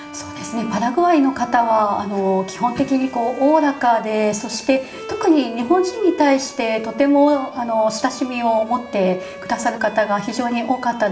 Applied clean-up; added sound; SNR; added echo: none; Bowed string instrument; 18 dB; reverberation time 0.6 s.